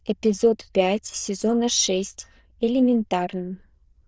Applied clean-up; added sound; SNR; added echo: neural diffusion model UNIVERSE++.